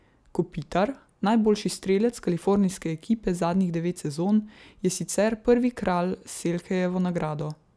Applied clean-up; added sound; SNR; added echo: none; none; none; none.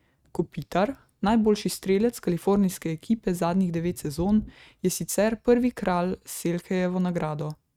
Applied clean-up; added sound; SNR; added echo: neural mask model RNNoise.